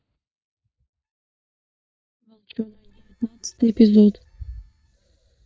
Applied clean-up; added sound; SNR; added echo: neural mask model DeepFilterNet 3.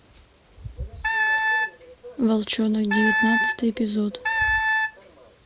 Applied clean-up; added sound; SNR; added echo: none; Wind instrument, woodwind instrument; -2 dB; none.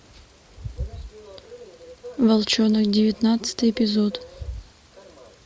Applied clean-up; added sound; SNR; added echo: none; none; none; none.